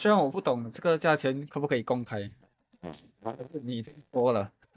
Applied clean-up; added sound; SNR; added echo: neural mask model DeepFilterNet 3.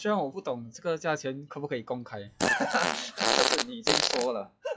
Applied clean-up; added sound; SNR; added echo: classical method log-MMSE.